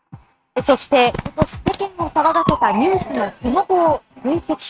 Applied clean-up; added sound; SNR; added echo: neural mask model RNNoise.